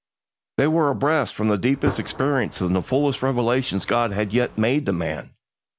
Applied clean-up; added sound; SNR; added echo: none; Gunshot, gunfire; 13 dB; none.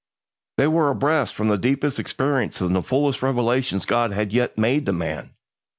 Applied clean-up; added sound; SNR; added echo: none; none; none; none.